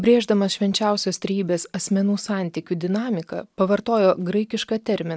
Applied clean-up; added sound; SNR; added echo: none; none; none; none.